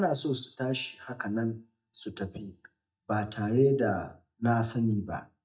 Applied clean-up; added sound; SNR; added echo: neural mask model DeepFilterNet 3.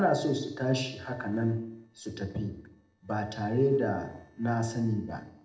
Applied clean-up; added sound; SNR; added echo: neural separator model SepFormer DNS4.